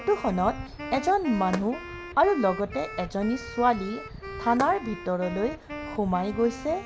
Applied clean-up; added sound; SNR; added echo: none; Wind instrument, woodwind instrument + Fireworks; 12 dB; none.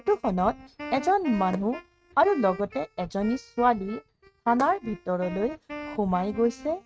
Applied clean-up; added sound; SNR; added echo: neural mask model RNNoise.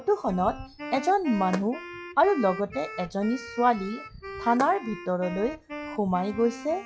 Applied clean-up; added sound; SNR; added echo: classical method log-MMSE.